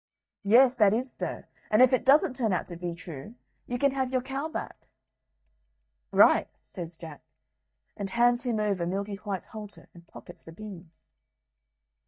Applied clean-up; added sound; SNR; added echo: neural mask model DeepFilterNet 3.